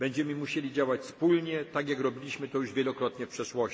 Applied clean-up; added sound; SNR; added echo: none; none; none; none.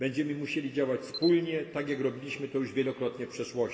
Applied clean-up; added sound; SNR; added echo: none; Camera; 15 dB; reverberation time 2.1 s.